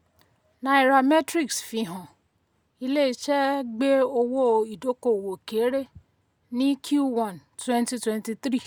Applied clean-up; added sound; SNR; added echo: none; none; none; none.